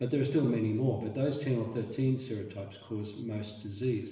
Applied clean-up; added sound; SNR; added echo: none; none; none; reverberation time 0.9 s.